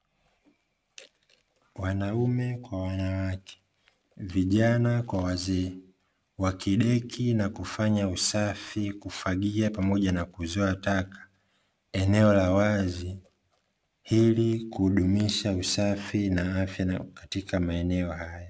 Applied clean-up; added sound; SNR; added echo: none; none; none; none.